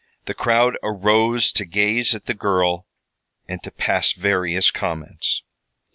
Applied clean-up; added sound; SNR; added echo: none; none; none; none.